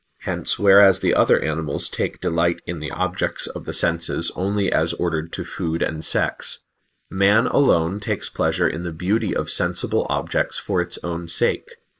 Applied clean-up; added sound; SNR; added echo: neural mask model Resemble Enhance denoiser.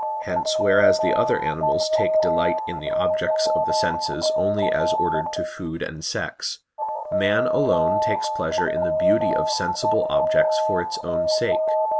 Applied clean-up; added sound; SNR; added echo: none; Alarm; -4 dB; none.